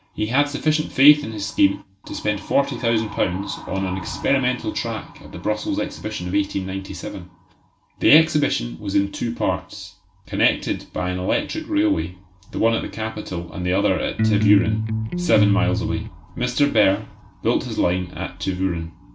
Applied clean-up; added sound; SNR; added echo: none; Electric guitar; -1 dB; reverberation time 0.1 s.